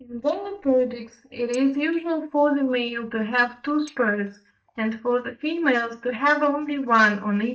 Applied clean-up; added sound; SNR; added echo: neural mask model DeepFilterNet 3.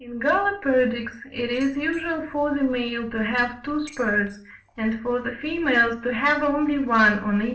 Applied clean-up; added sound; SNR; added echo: neural separator model SepFormer DNS4.